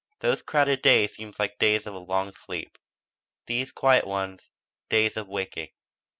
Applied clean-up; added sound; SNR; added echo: none; none; none; none.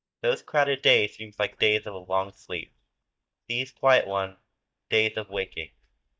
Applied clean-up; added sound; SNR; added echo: neural mask model DeepFilterNet 3.